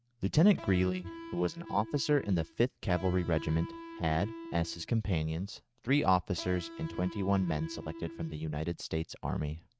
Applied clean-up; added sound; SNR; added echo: neural mask model RNNoise.